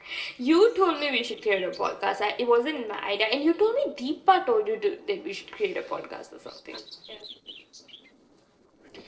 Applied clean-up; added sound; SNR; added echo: neural separator model SepFormer DNS4.